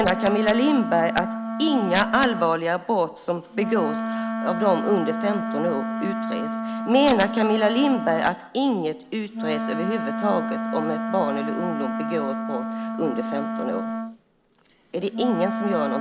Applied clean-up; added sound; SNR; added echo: none; Wind instrument, woodwind instrument; 4 dB; none.